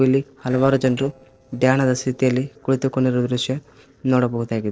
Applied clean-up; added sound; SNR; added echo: neural separator model SepFormer DNS4.